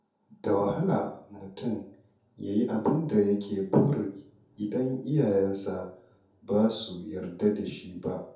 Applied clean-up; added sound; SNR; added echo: none; none; none; reverberation time 0.5 s.